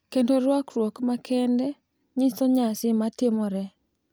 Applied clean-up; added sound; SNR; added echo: none; none; none; none.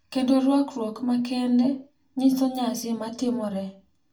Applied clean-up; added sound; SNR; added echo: none; none; none; reverberation time 0.3 s.